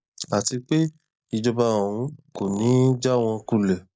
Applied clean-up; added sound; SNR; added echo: neural mask model Resemble Enhance denoiser.